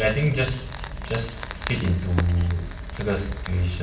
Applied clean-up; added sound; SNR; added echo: none; Fire; 14 dB; reverberation time 0.9 s.